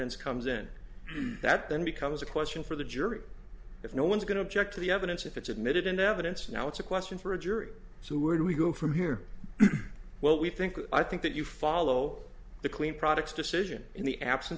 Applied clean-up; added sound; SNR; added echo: none; none; none; none.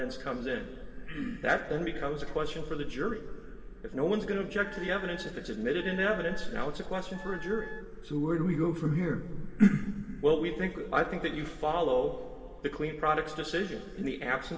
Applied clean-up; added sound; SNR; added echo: none; Wind instrument, woodwind instrument; 16 dB; reverberation time 2.6 s.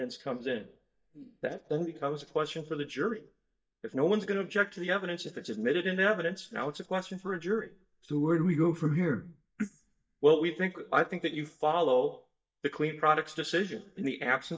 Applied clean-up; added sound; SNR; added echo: neural mask model DeepFilterNet 3.